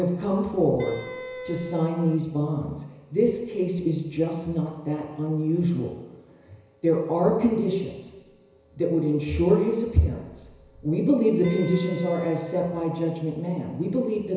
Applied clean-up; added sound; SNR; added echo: none; Wind instrument, woodwind instrument; 12 dB; reverberation time 1.0 s.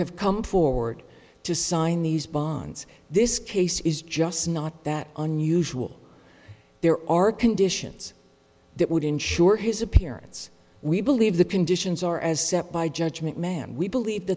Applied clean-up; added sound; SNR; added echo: none; none; none; none.